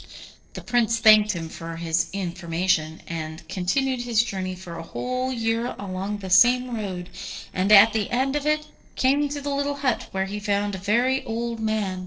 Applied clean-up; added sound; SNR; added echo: neural separator model SepFormer DNS4.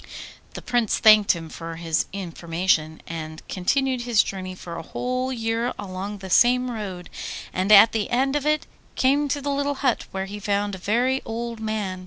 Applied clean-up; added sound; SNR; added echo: none; none; none; none.